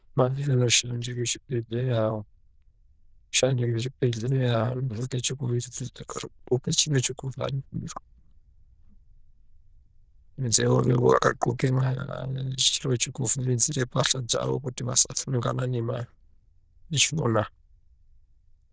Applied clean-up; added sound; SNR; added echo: neural diffusion model UNIVERSE++.